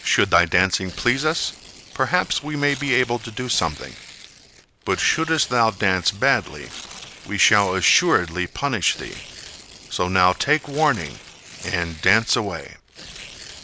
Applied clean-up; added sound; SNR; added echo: none; Tearing; 17 dB; none.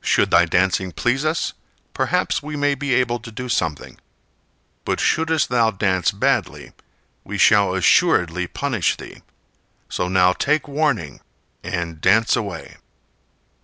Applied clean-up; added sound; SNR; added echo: none; none; none; none.